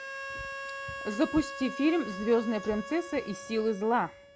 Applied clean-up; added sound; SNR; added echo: none; Harmonica; 10 dB; none.